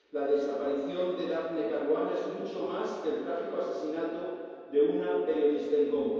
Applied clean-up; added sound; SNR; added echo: none; none; none; reverberation time 2.2 s.